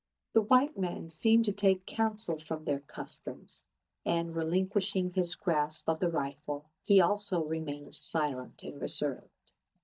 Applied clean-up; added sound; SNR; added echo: neural mask model DeepFilterNet 3.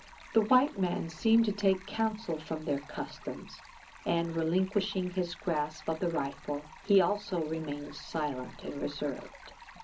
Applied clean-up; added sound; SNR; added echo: none; Stream; 20 dB; reverberation time 0.4 s.